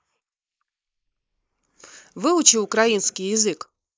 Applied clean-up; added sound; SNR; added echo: neural mask model Resemble Enhance denoiser.